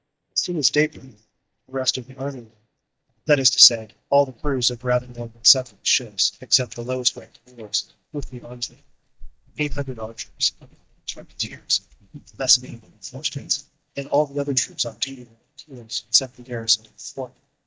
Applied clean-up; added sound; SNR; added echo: neural mask model DeepFilterNet 3.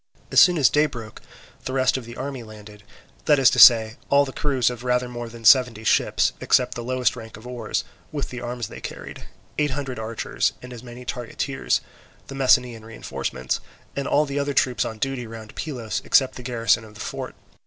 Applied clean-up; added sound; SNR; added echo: none; none; none; none.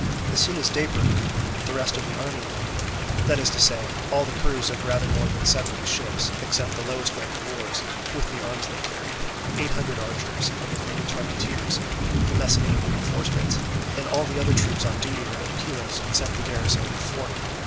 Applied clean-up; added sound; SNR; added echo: none; Thunder / Rain; -3 dB; none.